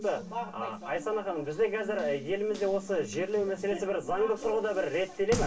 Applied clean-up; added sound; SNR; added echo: none; Water tap, faucet; 12 dB; reverberation time 0.1 s.